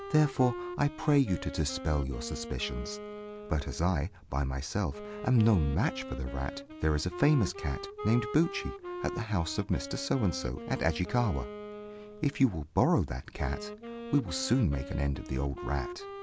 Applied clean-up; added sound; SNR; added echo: none; Wind instrument, woodwind instrument; 12 dB; none.